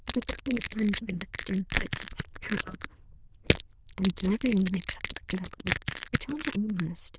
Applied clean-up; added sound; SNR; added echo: neural diffusion model UNIVERSE++.